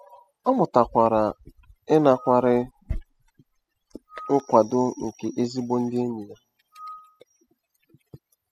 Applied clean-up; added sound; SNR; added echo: classical method spectral subtraction.